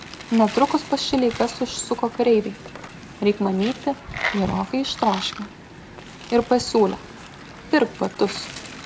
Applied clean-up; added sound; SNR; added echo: none; Coin (dropping) + Wind; 12 dB; none.